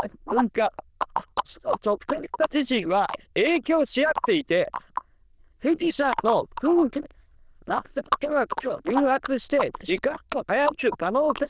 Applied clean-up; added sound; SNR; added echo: neural diffusion model UNIVERSE++.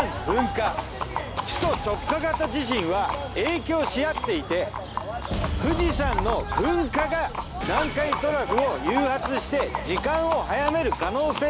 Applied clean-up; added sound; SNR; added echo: none; Livestock, farm animals, working animals; 5 dB; none.